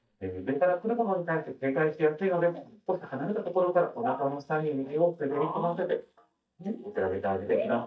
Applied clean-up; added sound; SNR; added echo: neural mask model DeepFilterNet 3.